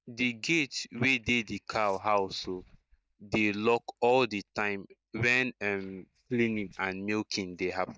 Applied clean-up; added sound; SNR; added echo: neural mask model DeepFilterNet 3.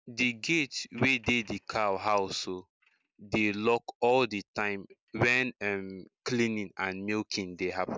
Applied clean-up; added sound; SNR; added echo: none; none; none; none.